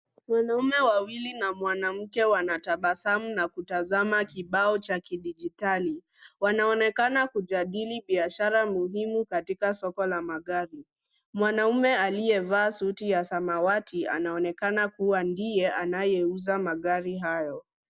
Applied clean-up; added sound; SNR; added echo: none; none; none; none.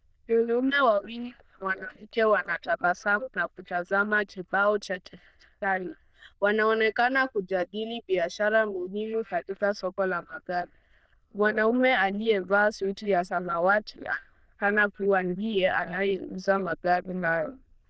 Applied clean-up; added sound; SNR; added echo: neural diffusion model UNIVERSE++.